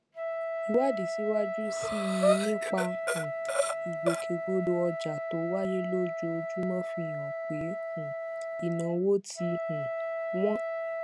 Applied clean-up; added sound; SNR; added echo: none; Breathing + Wind instrument, woodwind instrument; 0 dB; none.